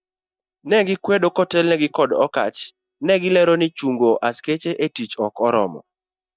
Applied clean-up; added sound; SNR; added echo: neural mask model DeepFilterNet 3.